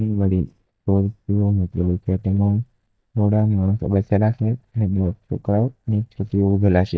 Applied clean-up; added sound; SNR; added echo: neural mask model DeepFilterNet 3.